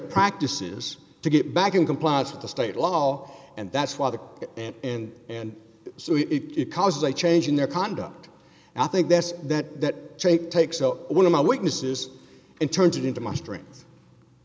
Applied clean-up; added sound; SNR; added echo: none; none; none; none.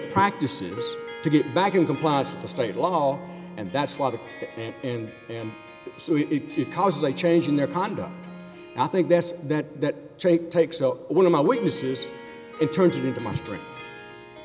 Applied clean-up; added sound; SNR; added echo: none; Wind instrument, woodwind instrument + Harp; 14 dB; none.